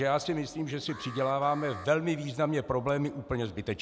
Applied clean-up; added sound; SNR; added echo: none; Alarm; 16 dB; none.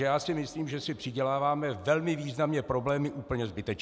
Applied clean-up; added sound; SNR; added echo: none; none; none; none.